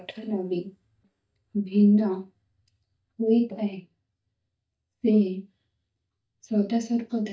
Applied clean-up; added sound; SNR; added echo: neural mask model DeepFilterNet 3.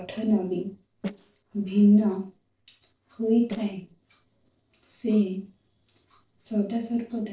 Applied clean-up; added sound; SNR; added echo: neural separator model SepFormer DNS4.